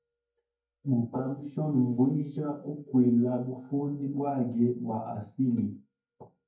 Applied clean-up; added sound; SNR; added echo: neural mask model DeepFilterNet 3.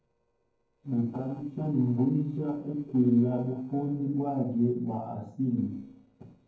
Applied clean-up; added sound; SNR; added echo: neural separator model SepFormer DNS4.